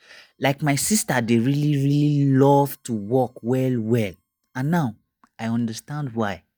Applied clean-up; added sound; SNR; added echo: neural mask model DeepFilterNet 3.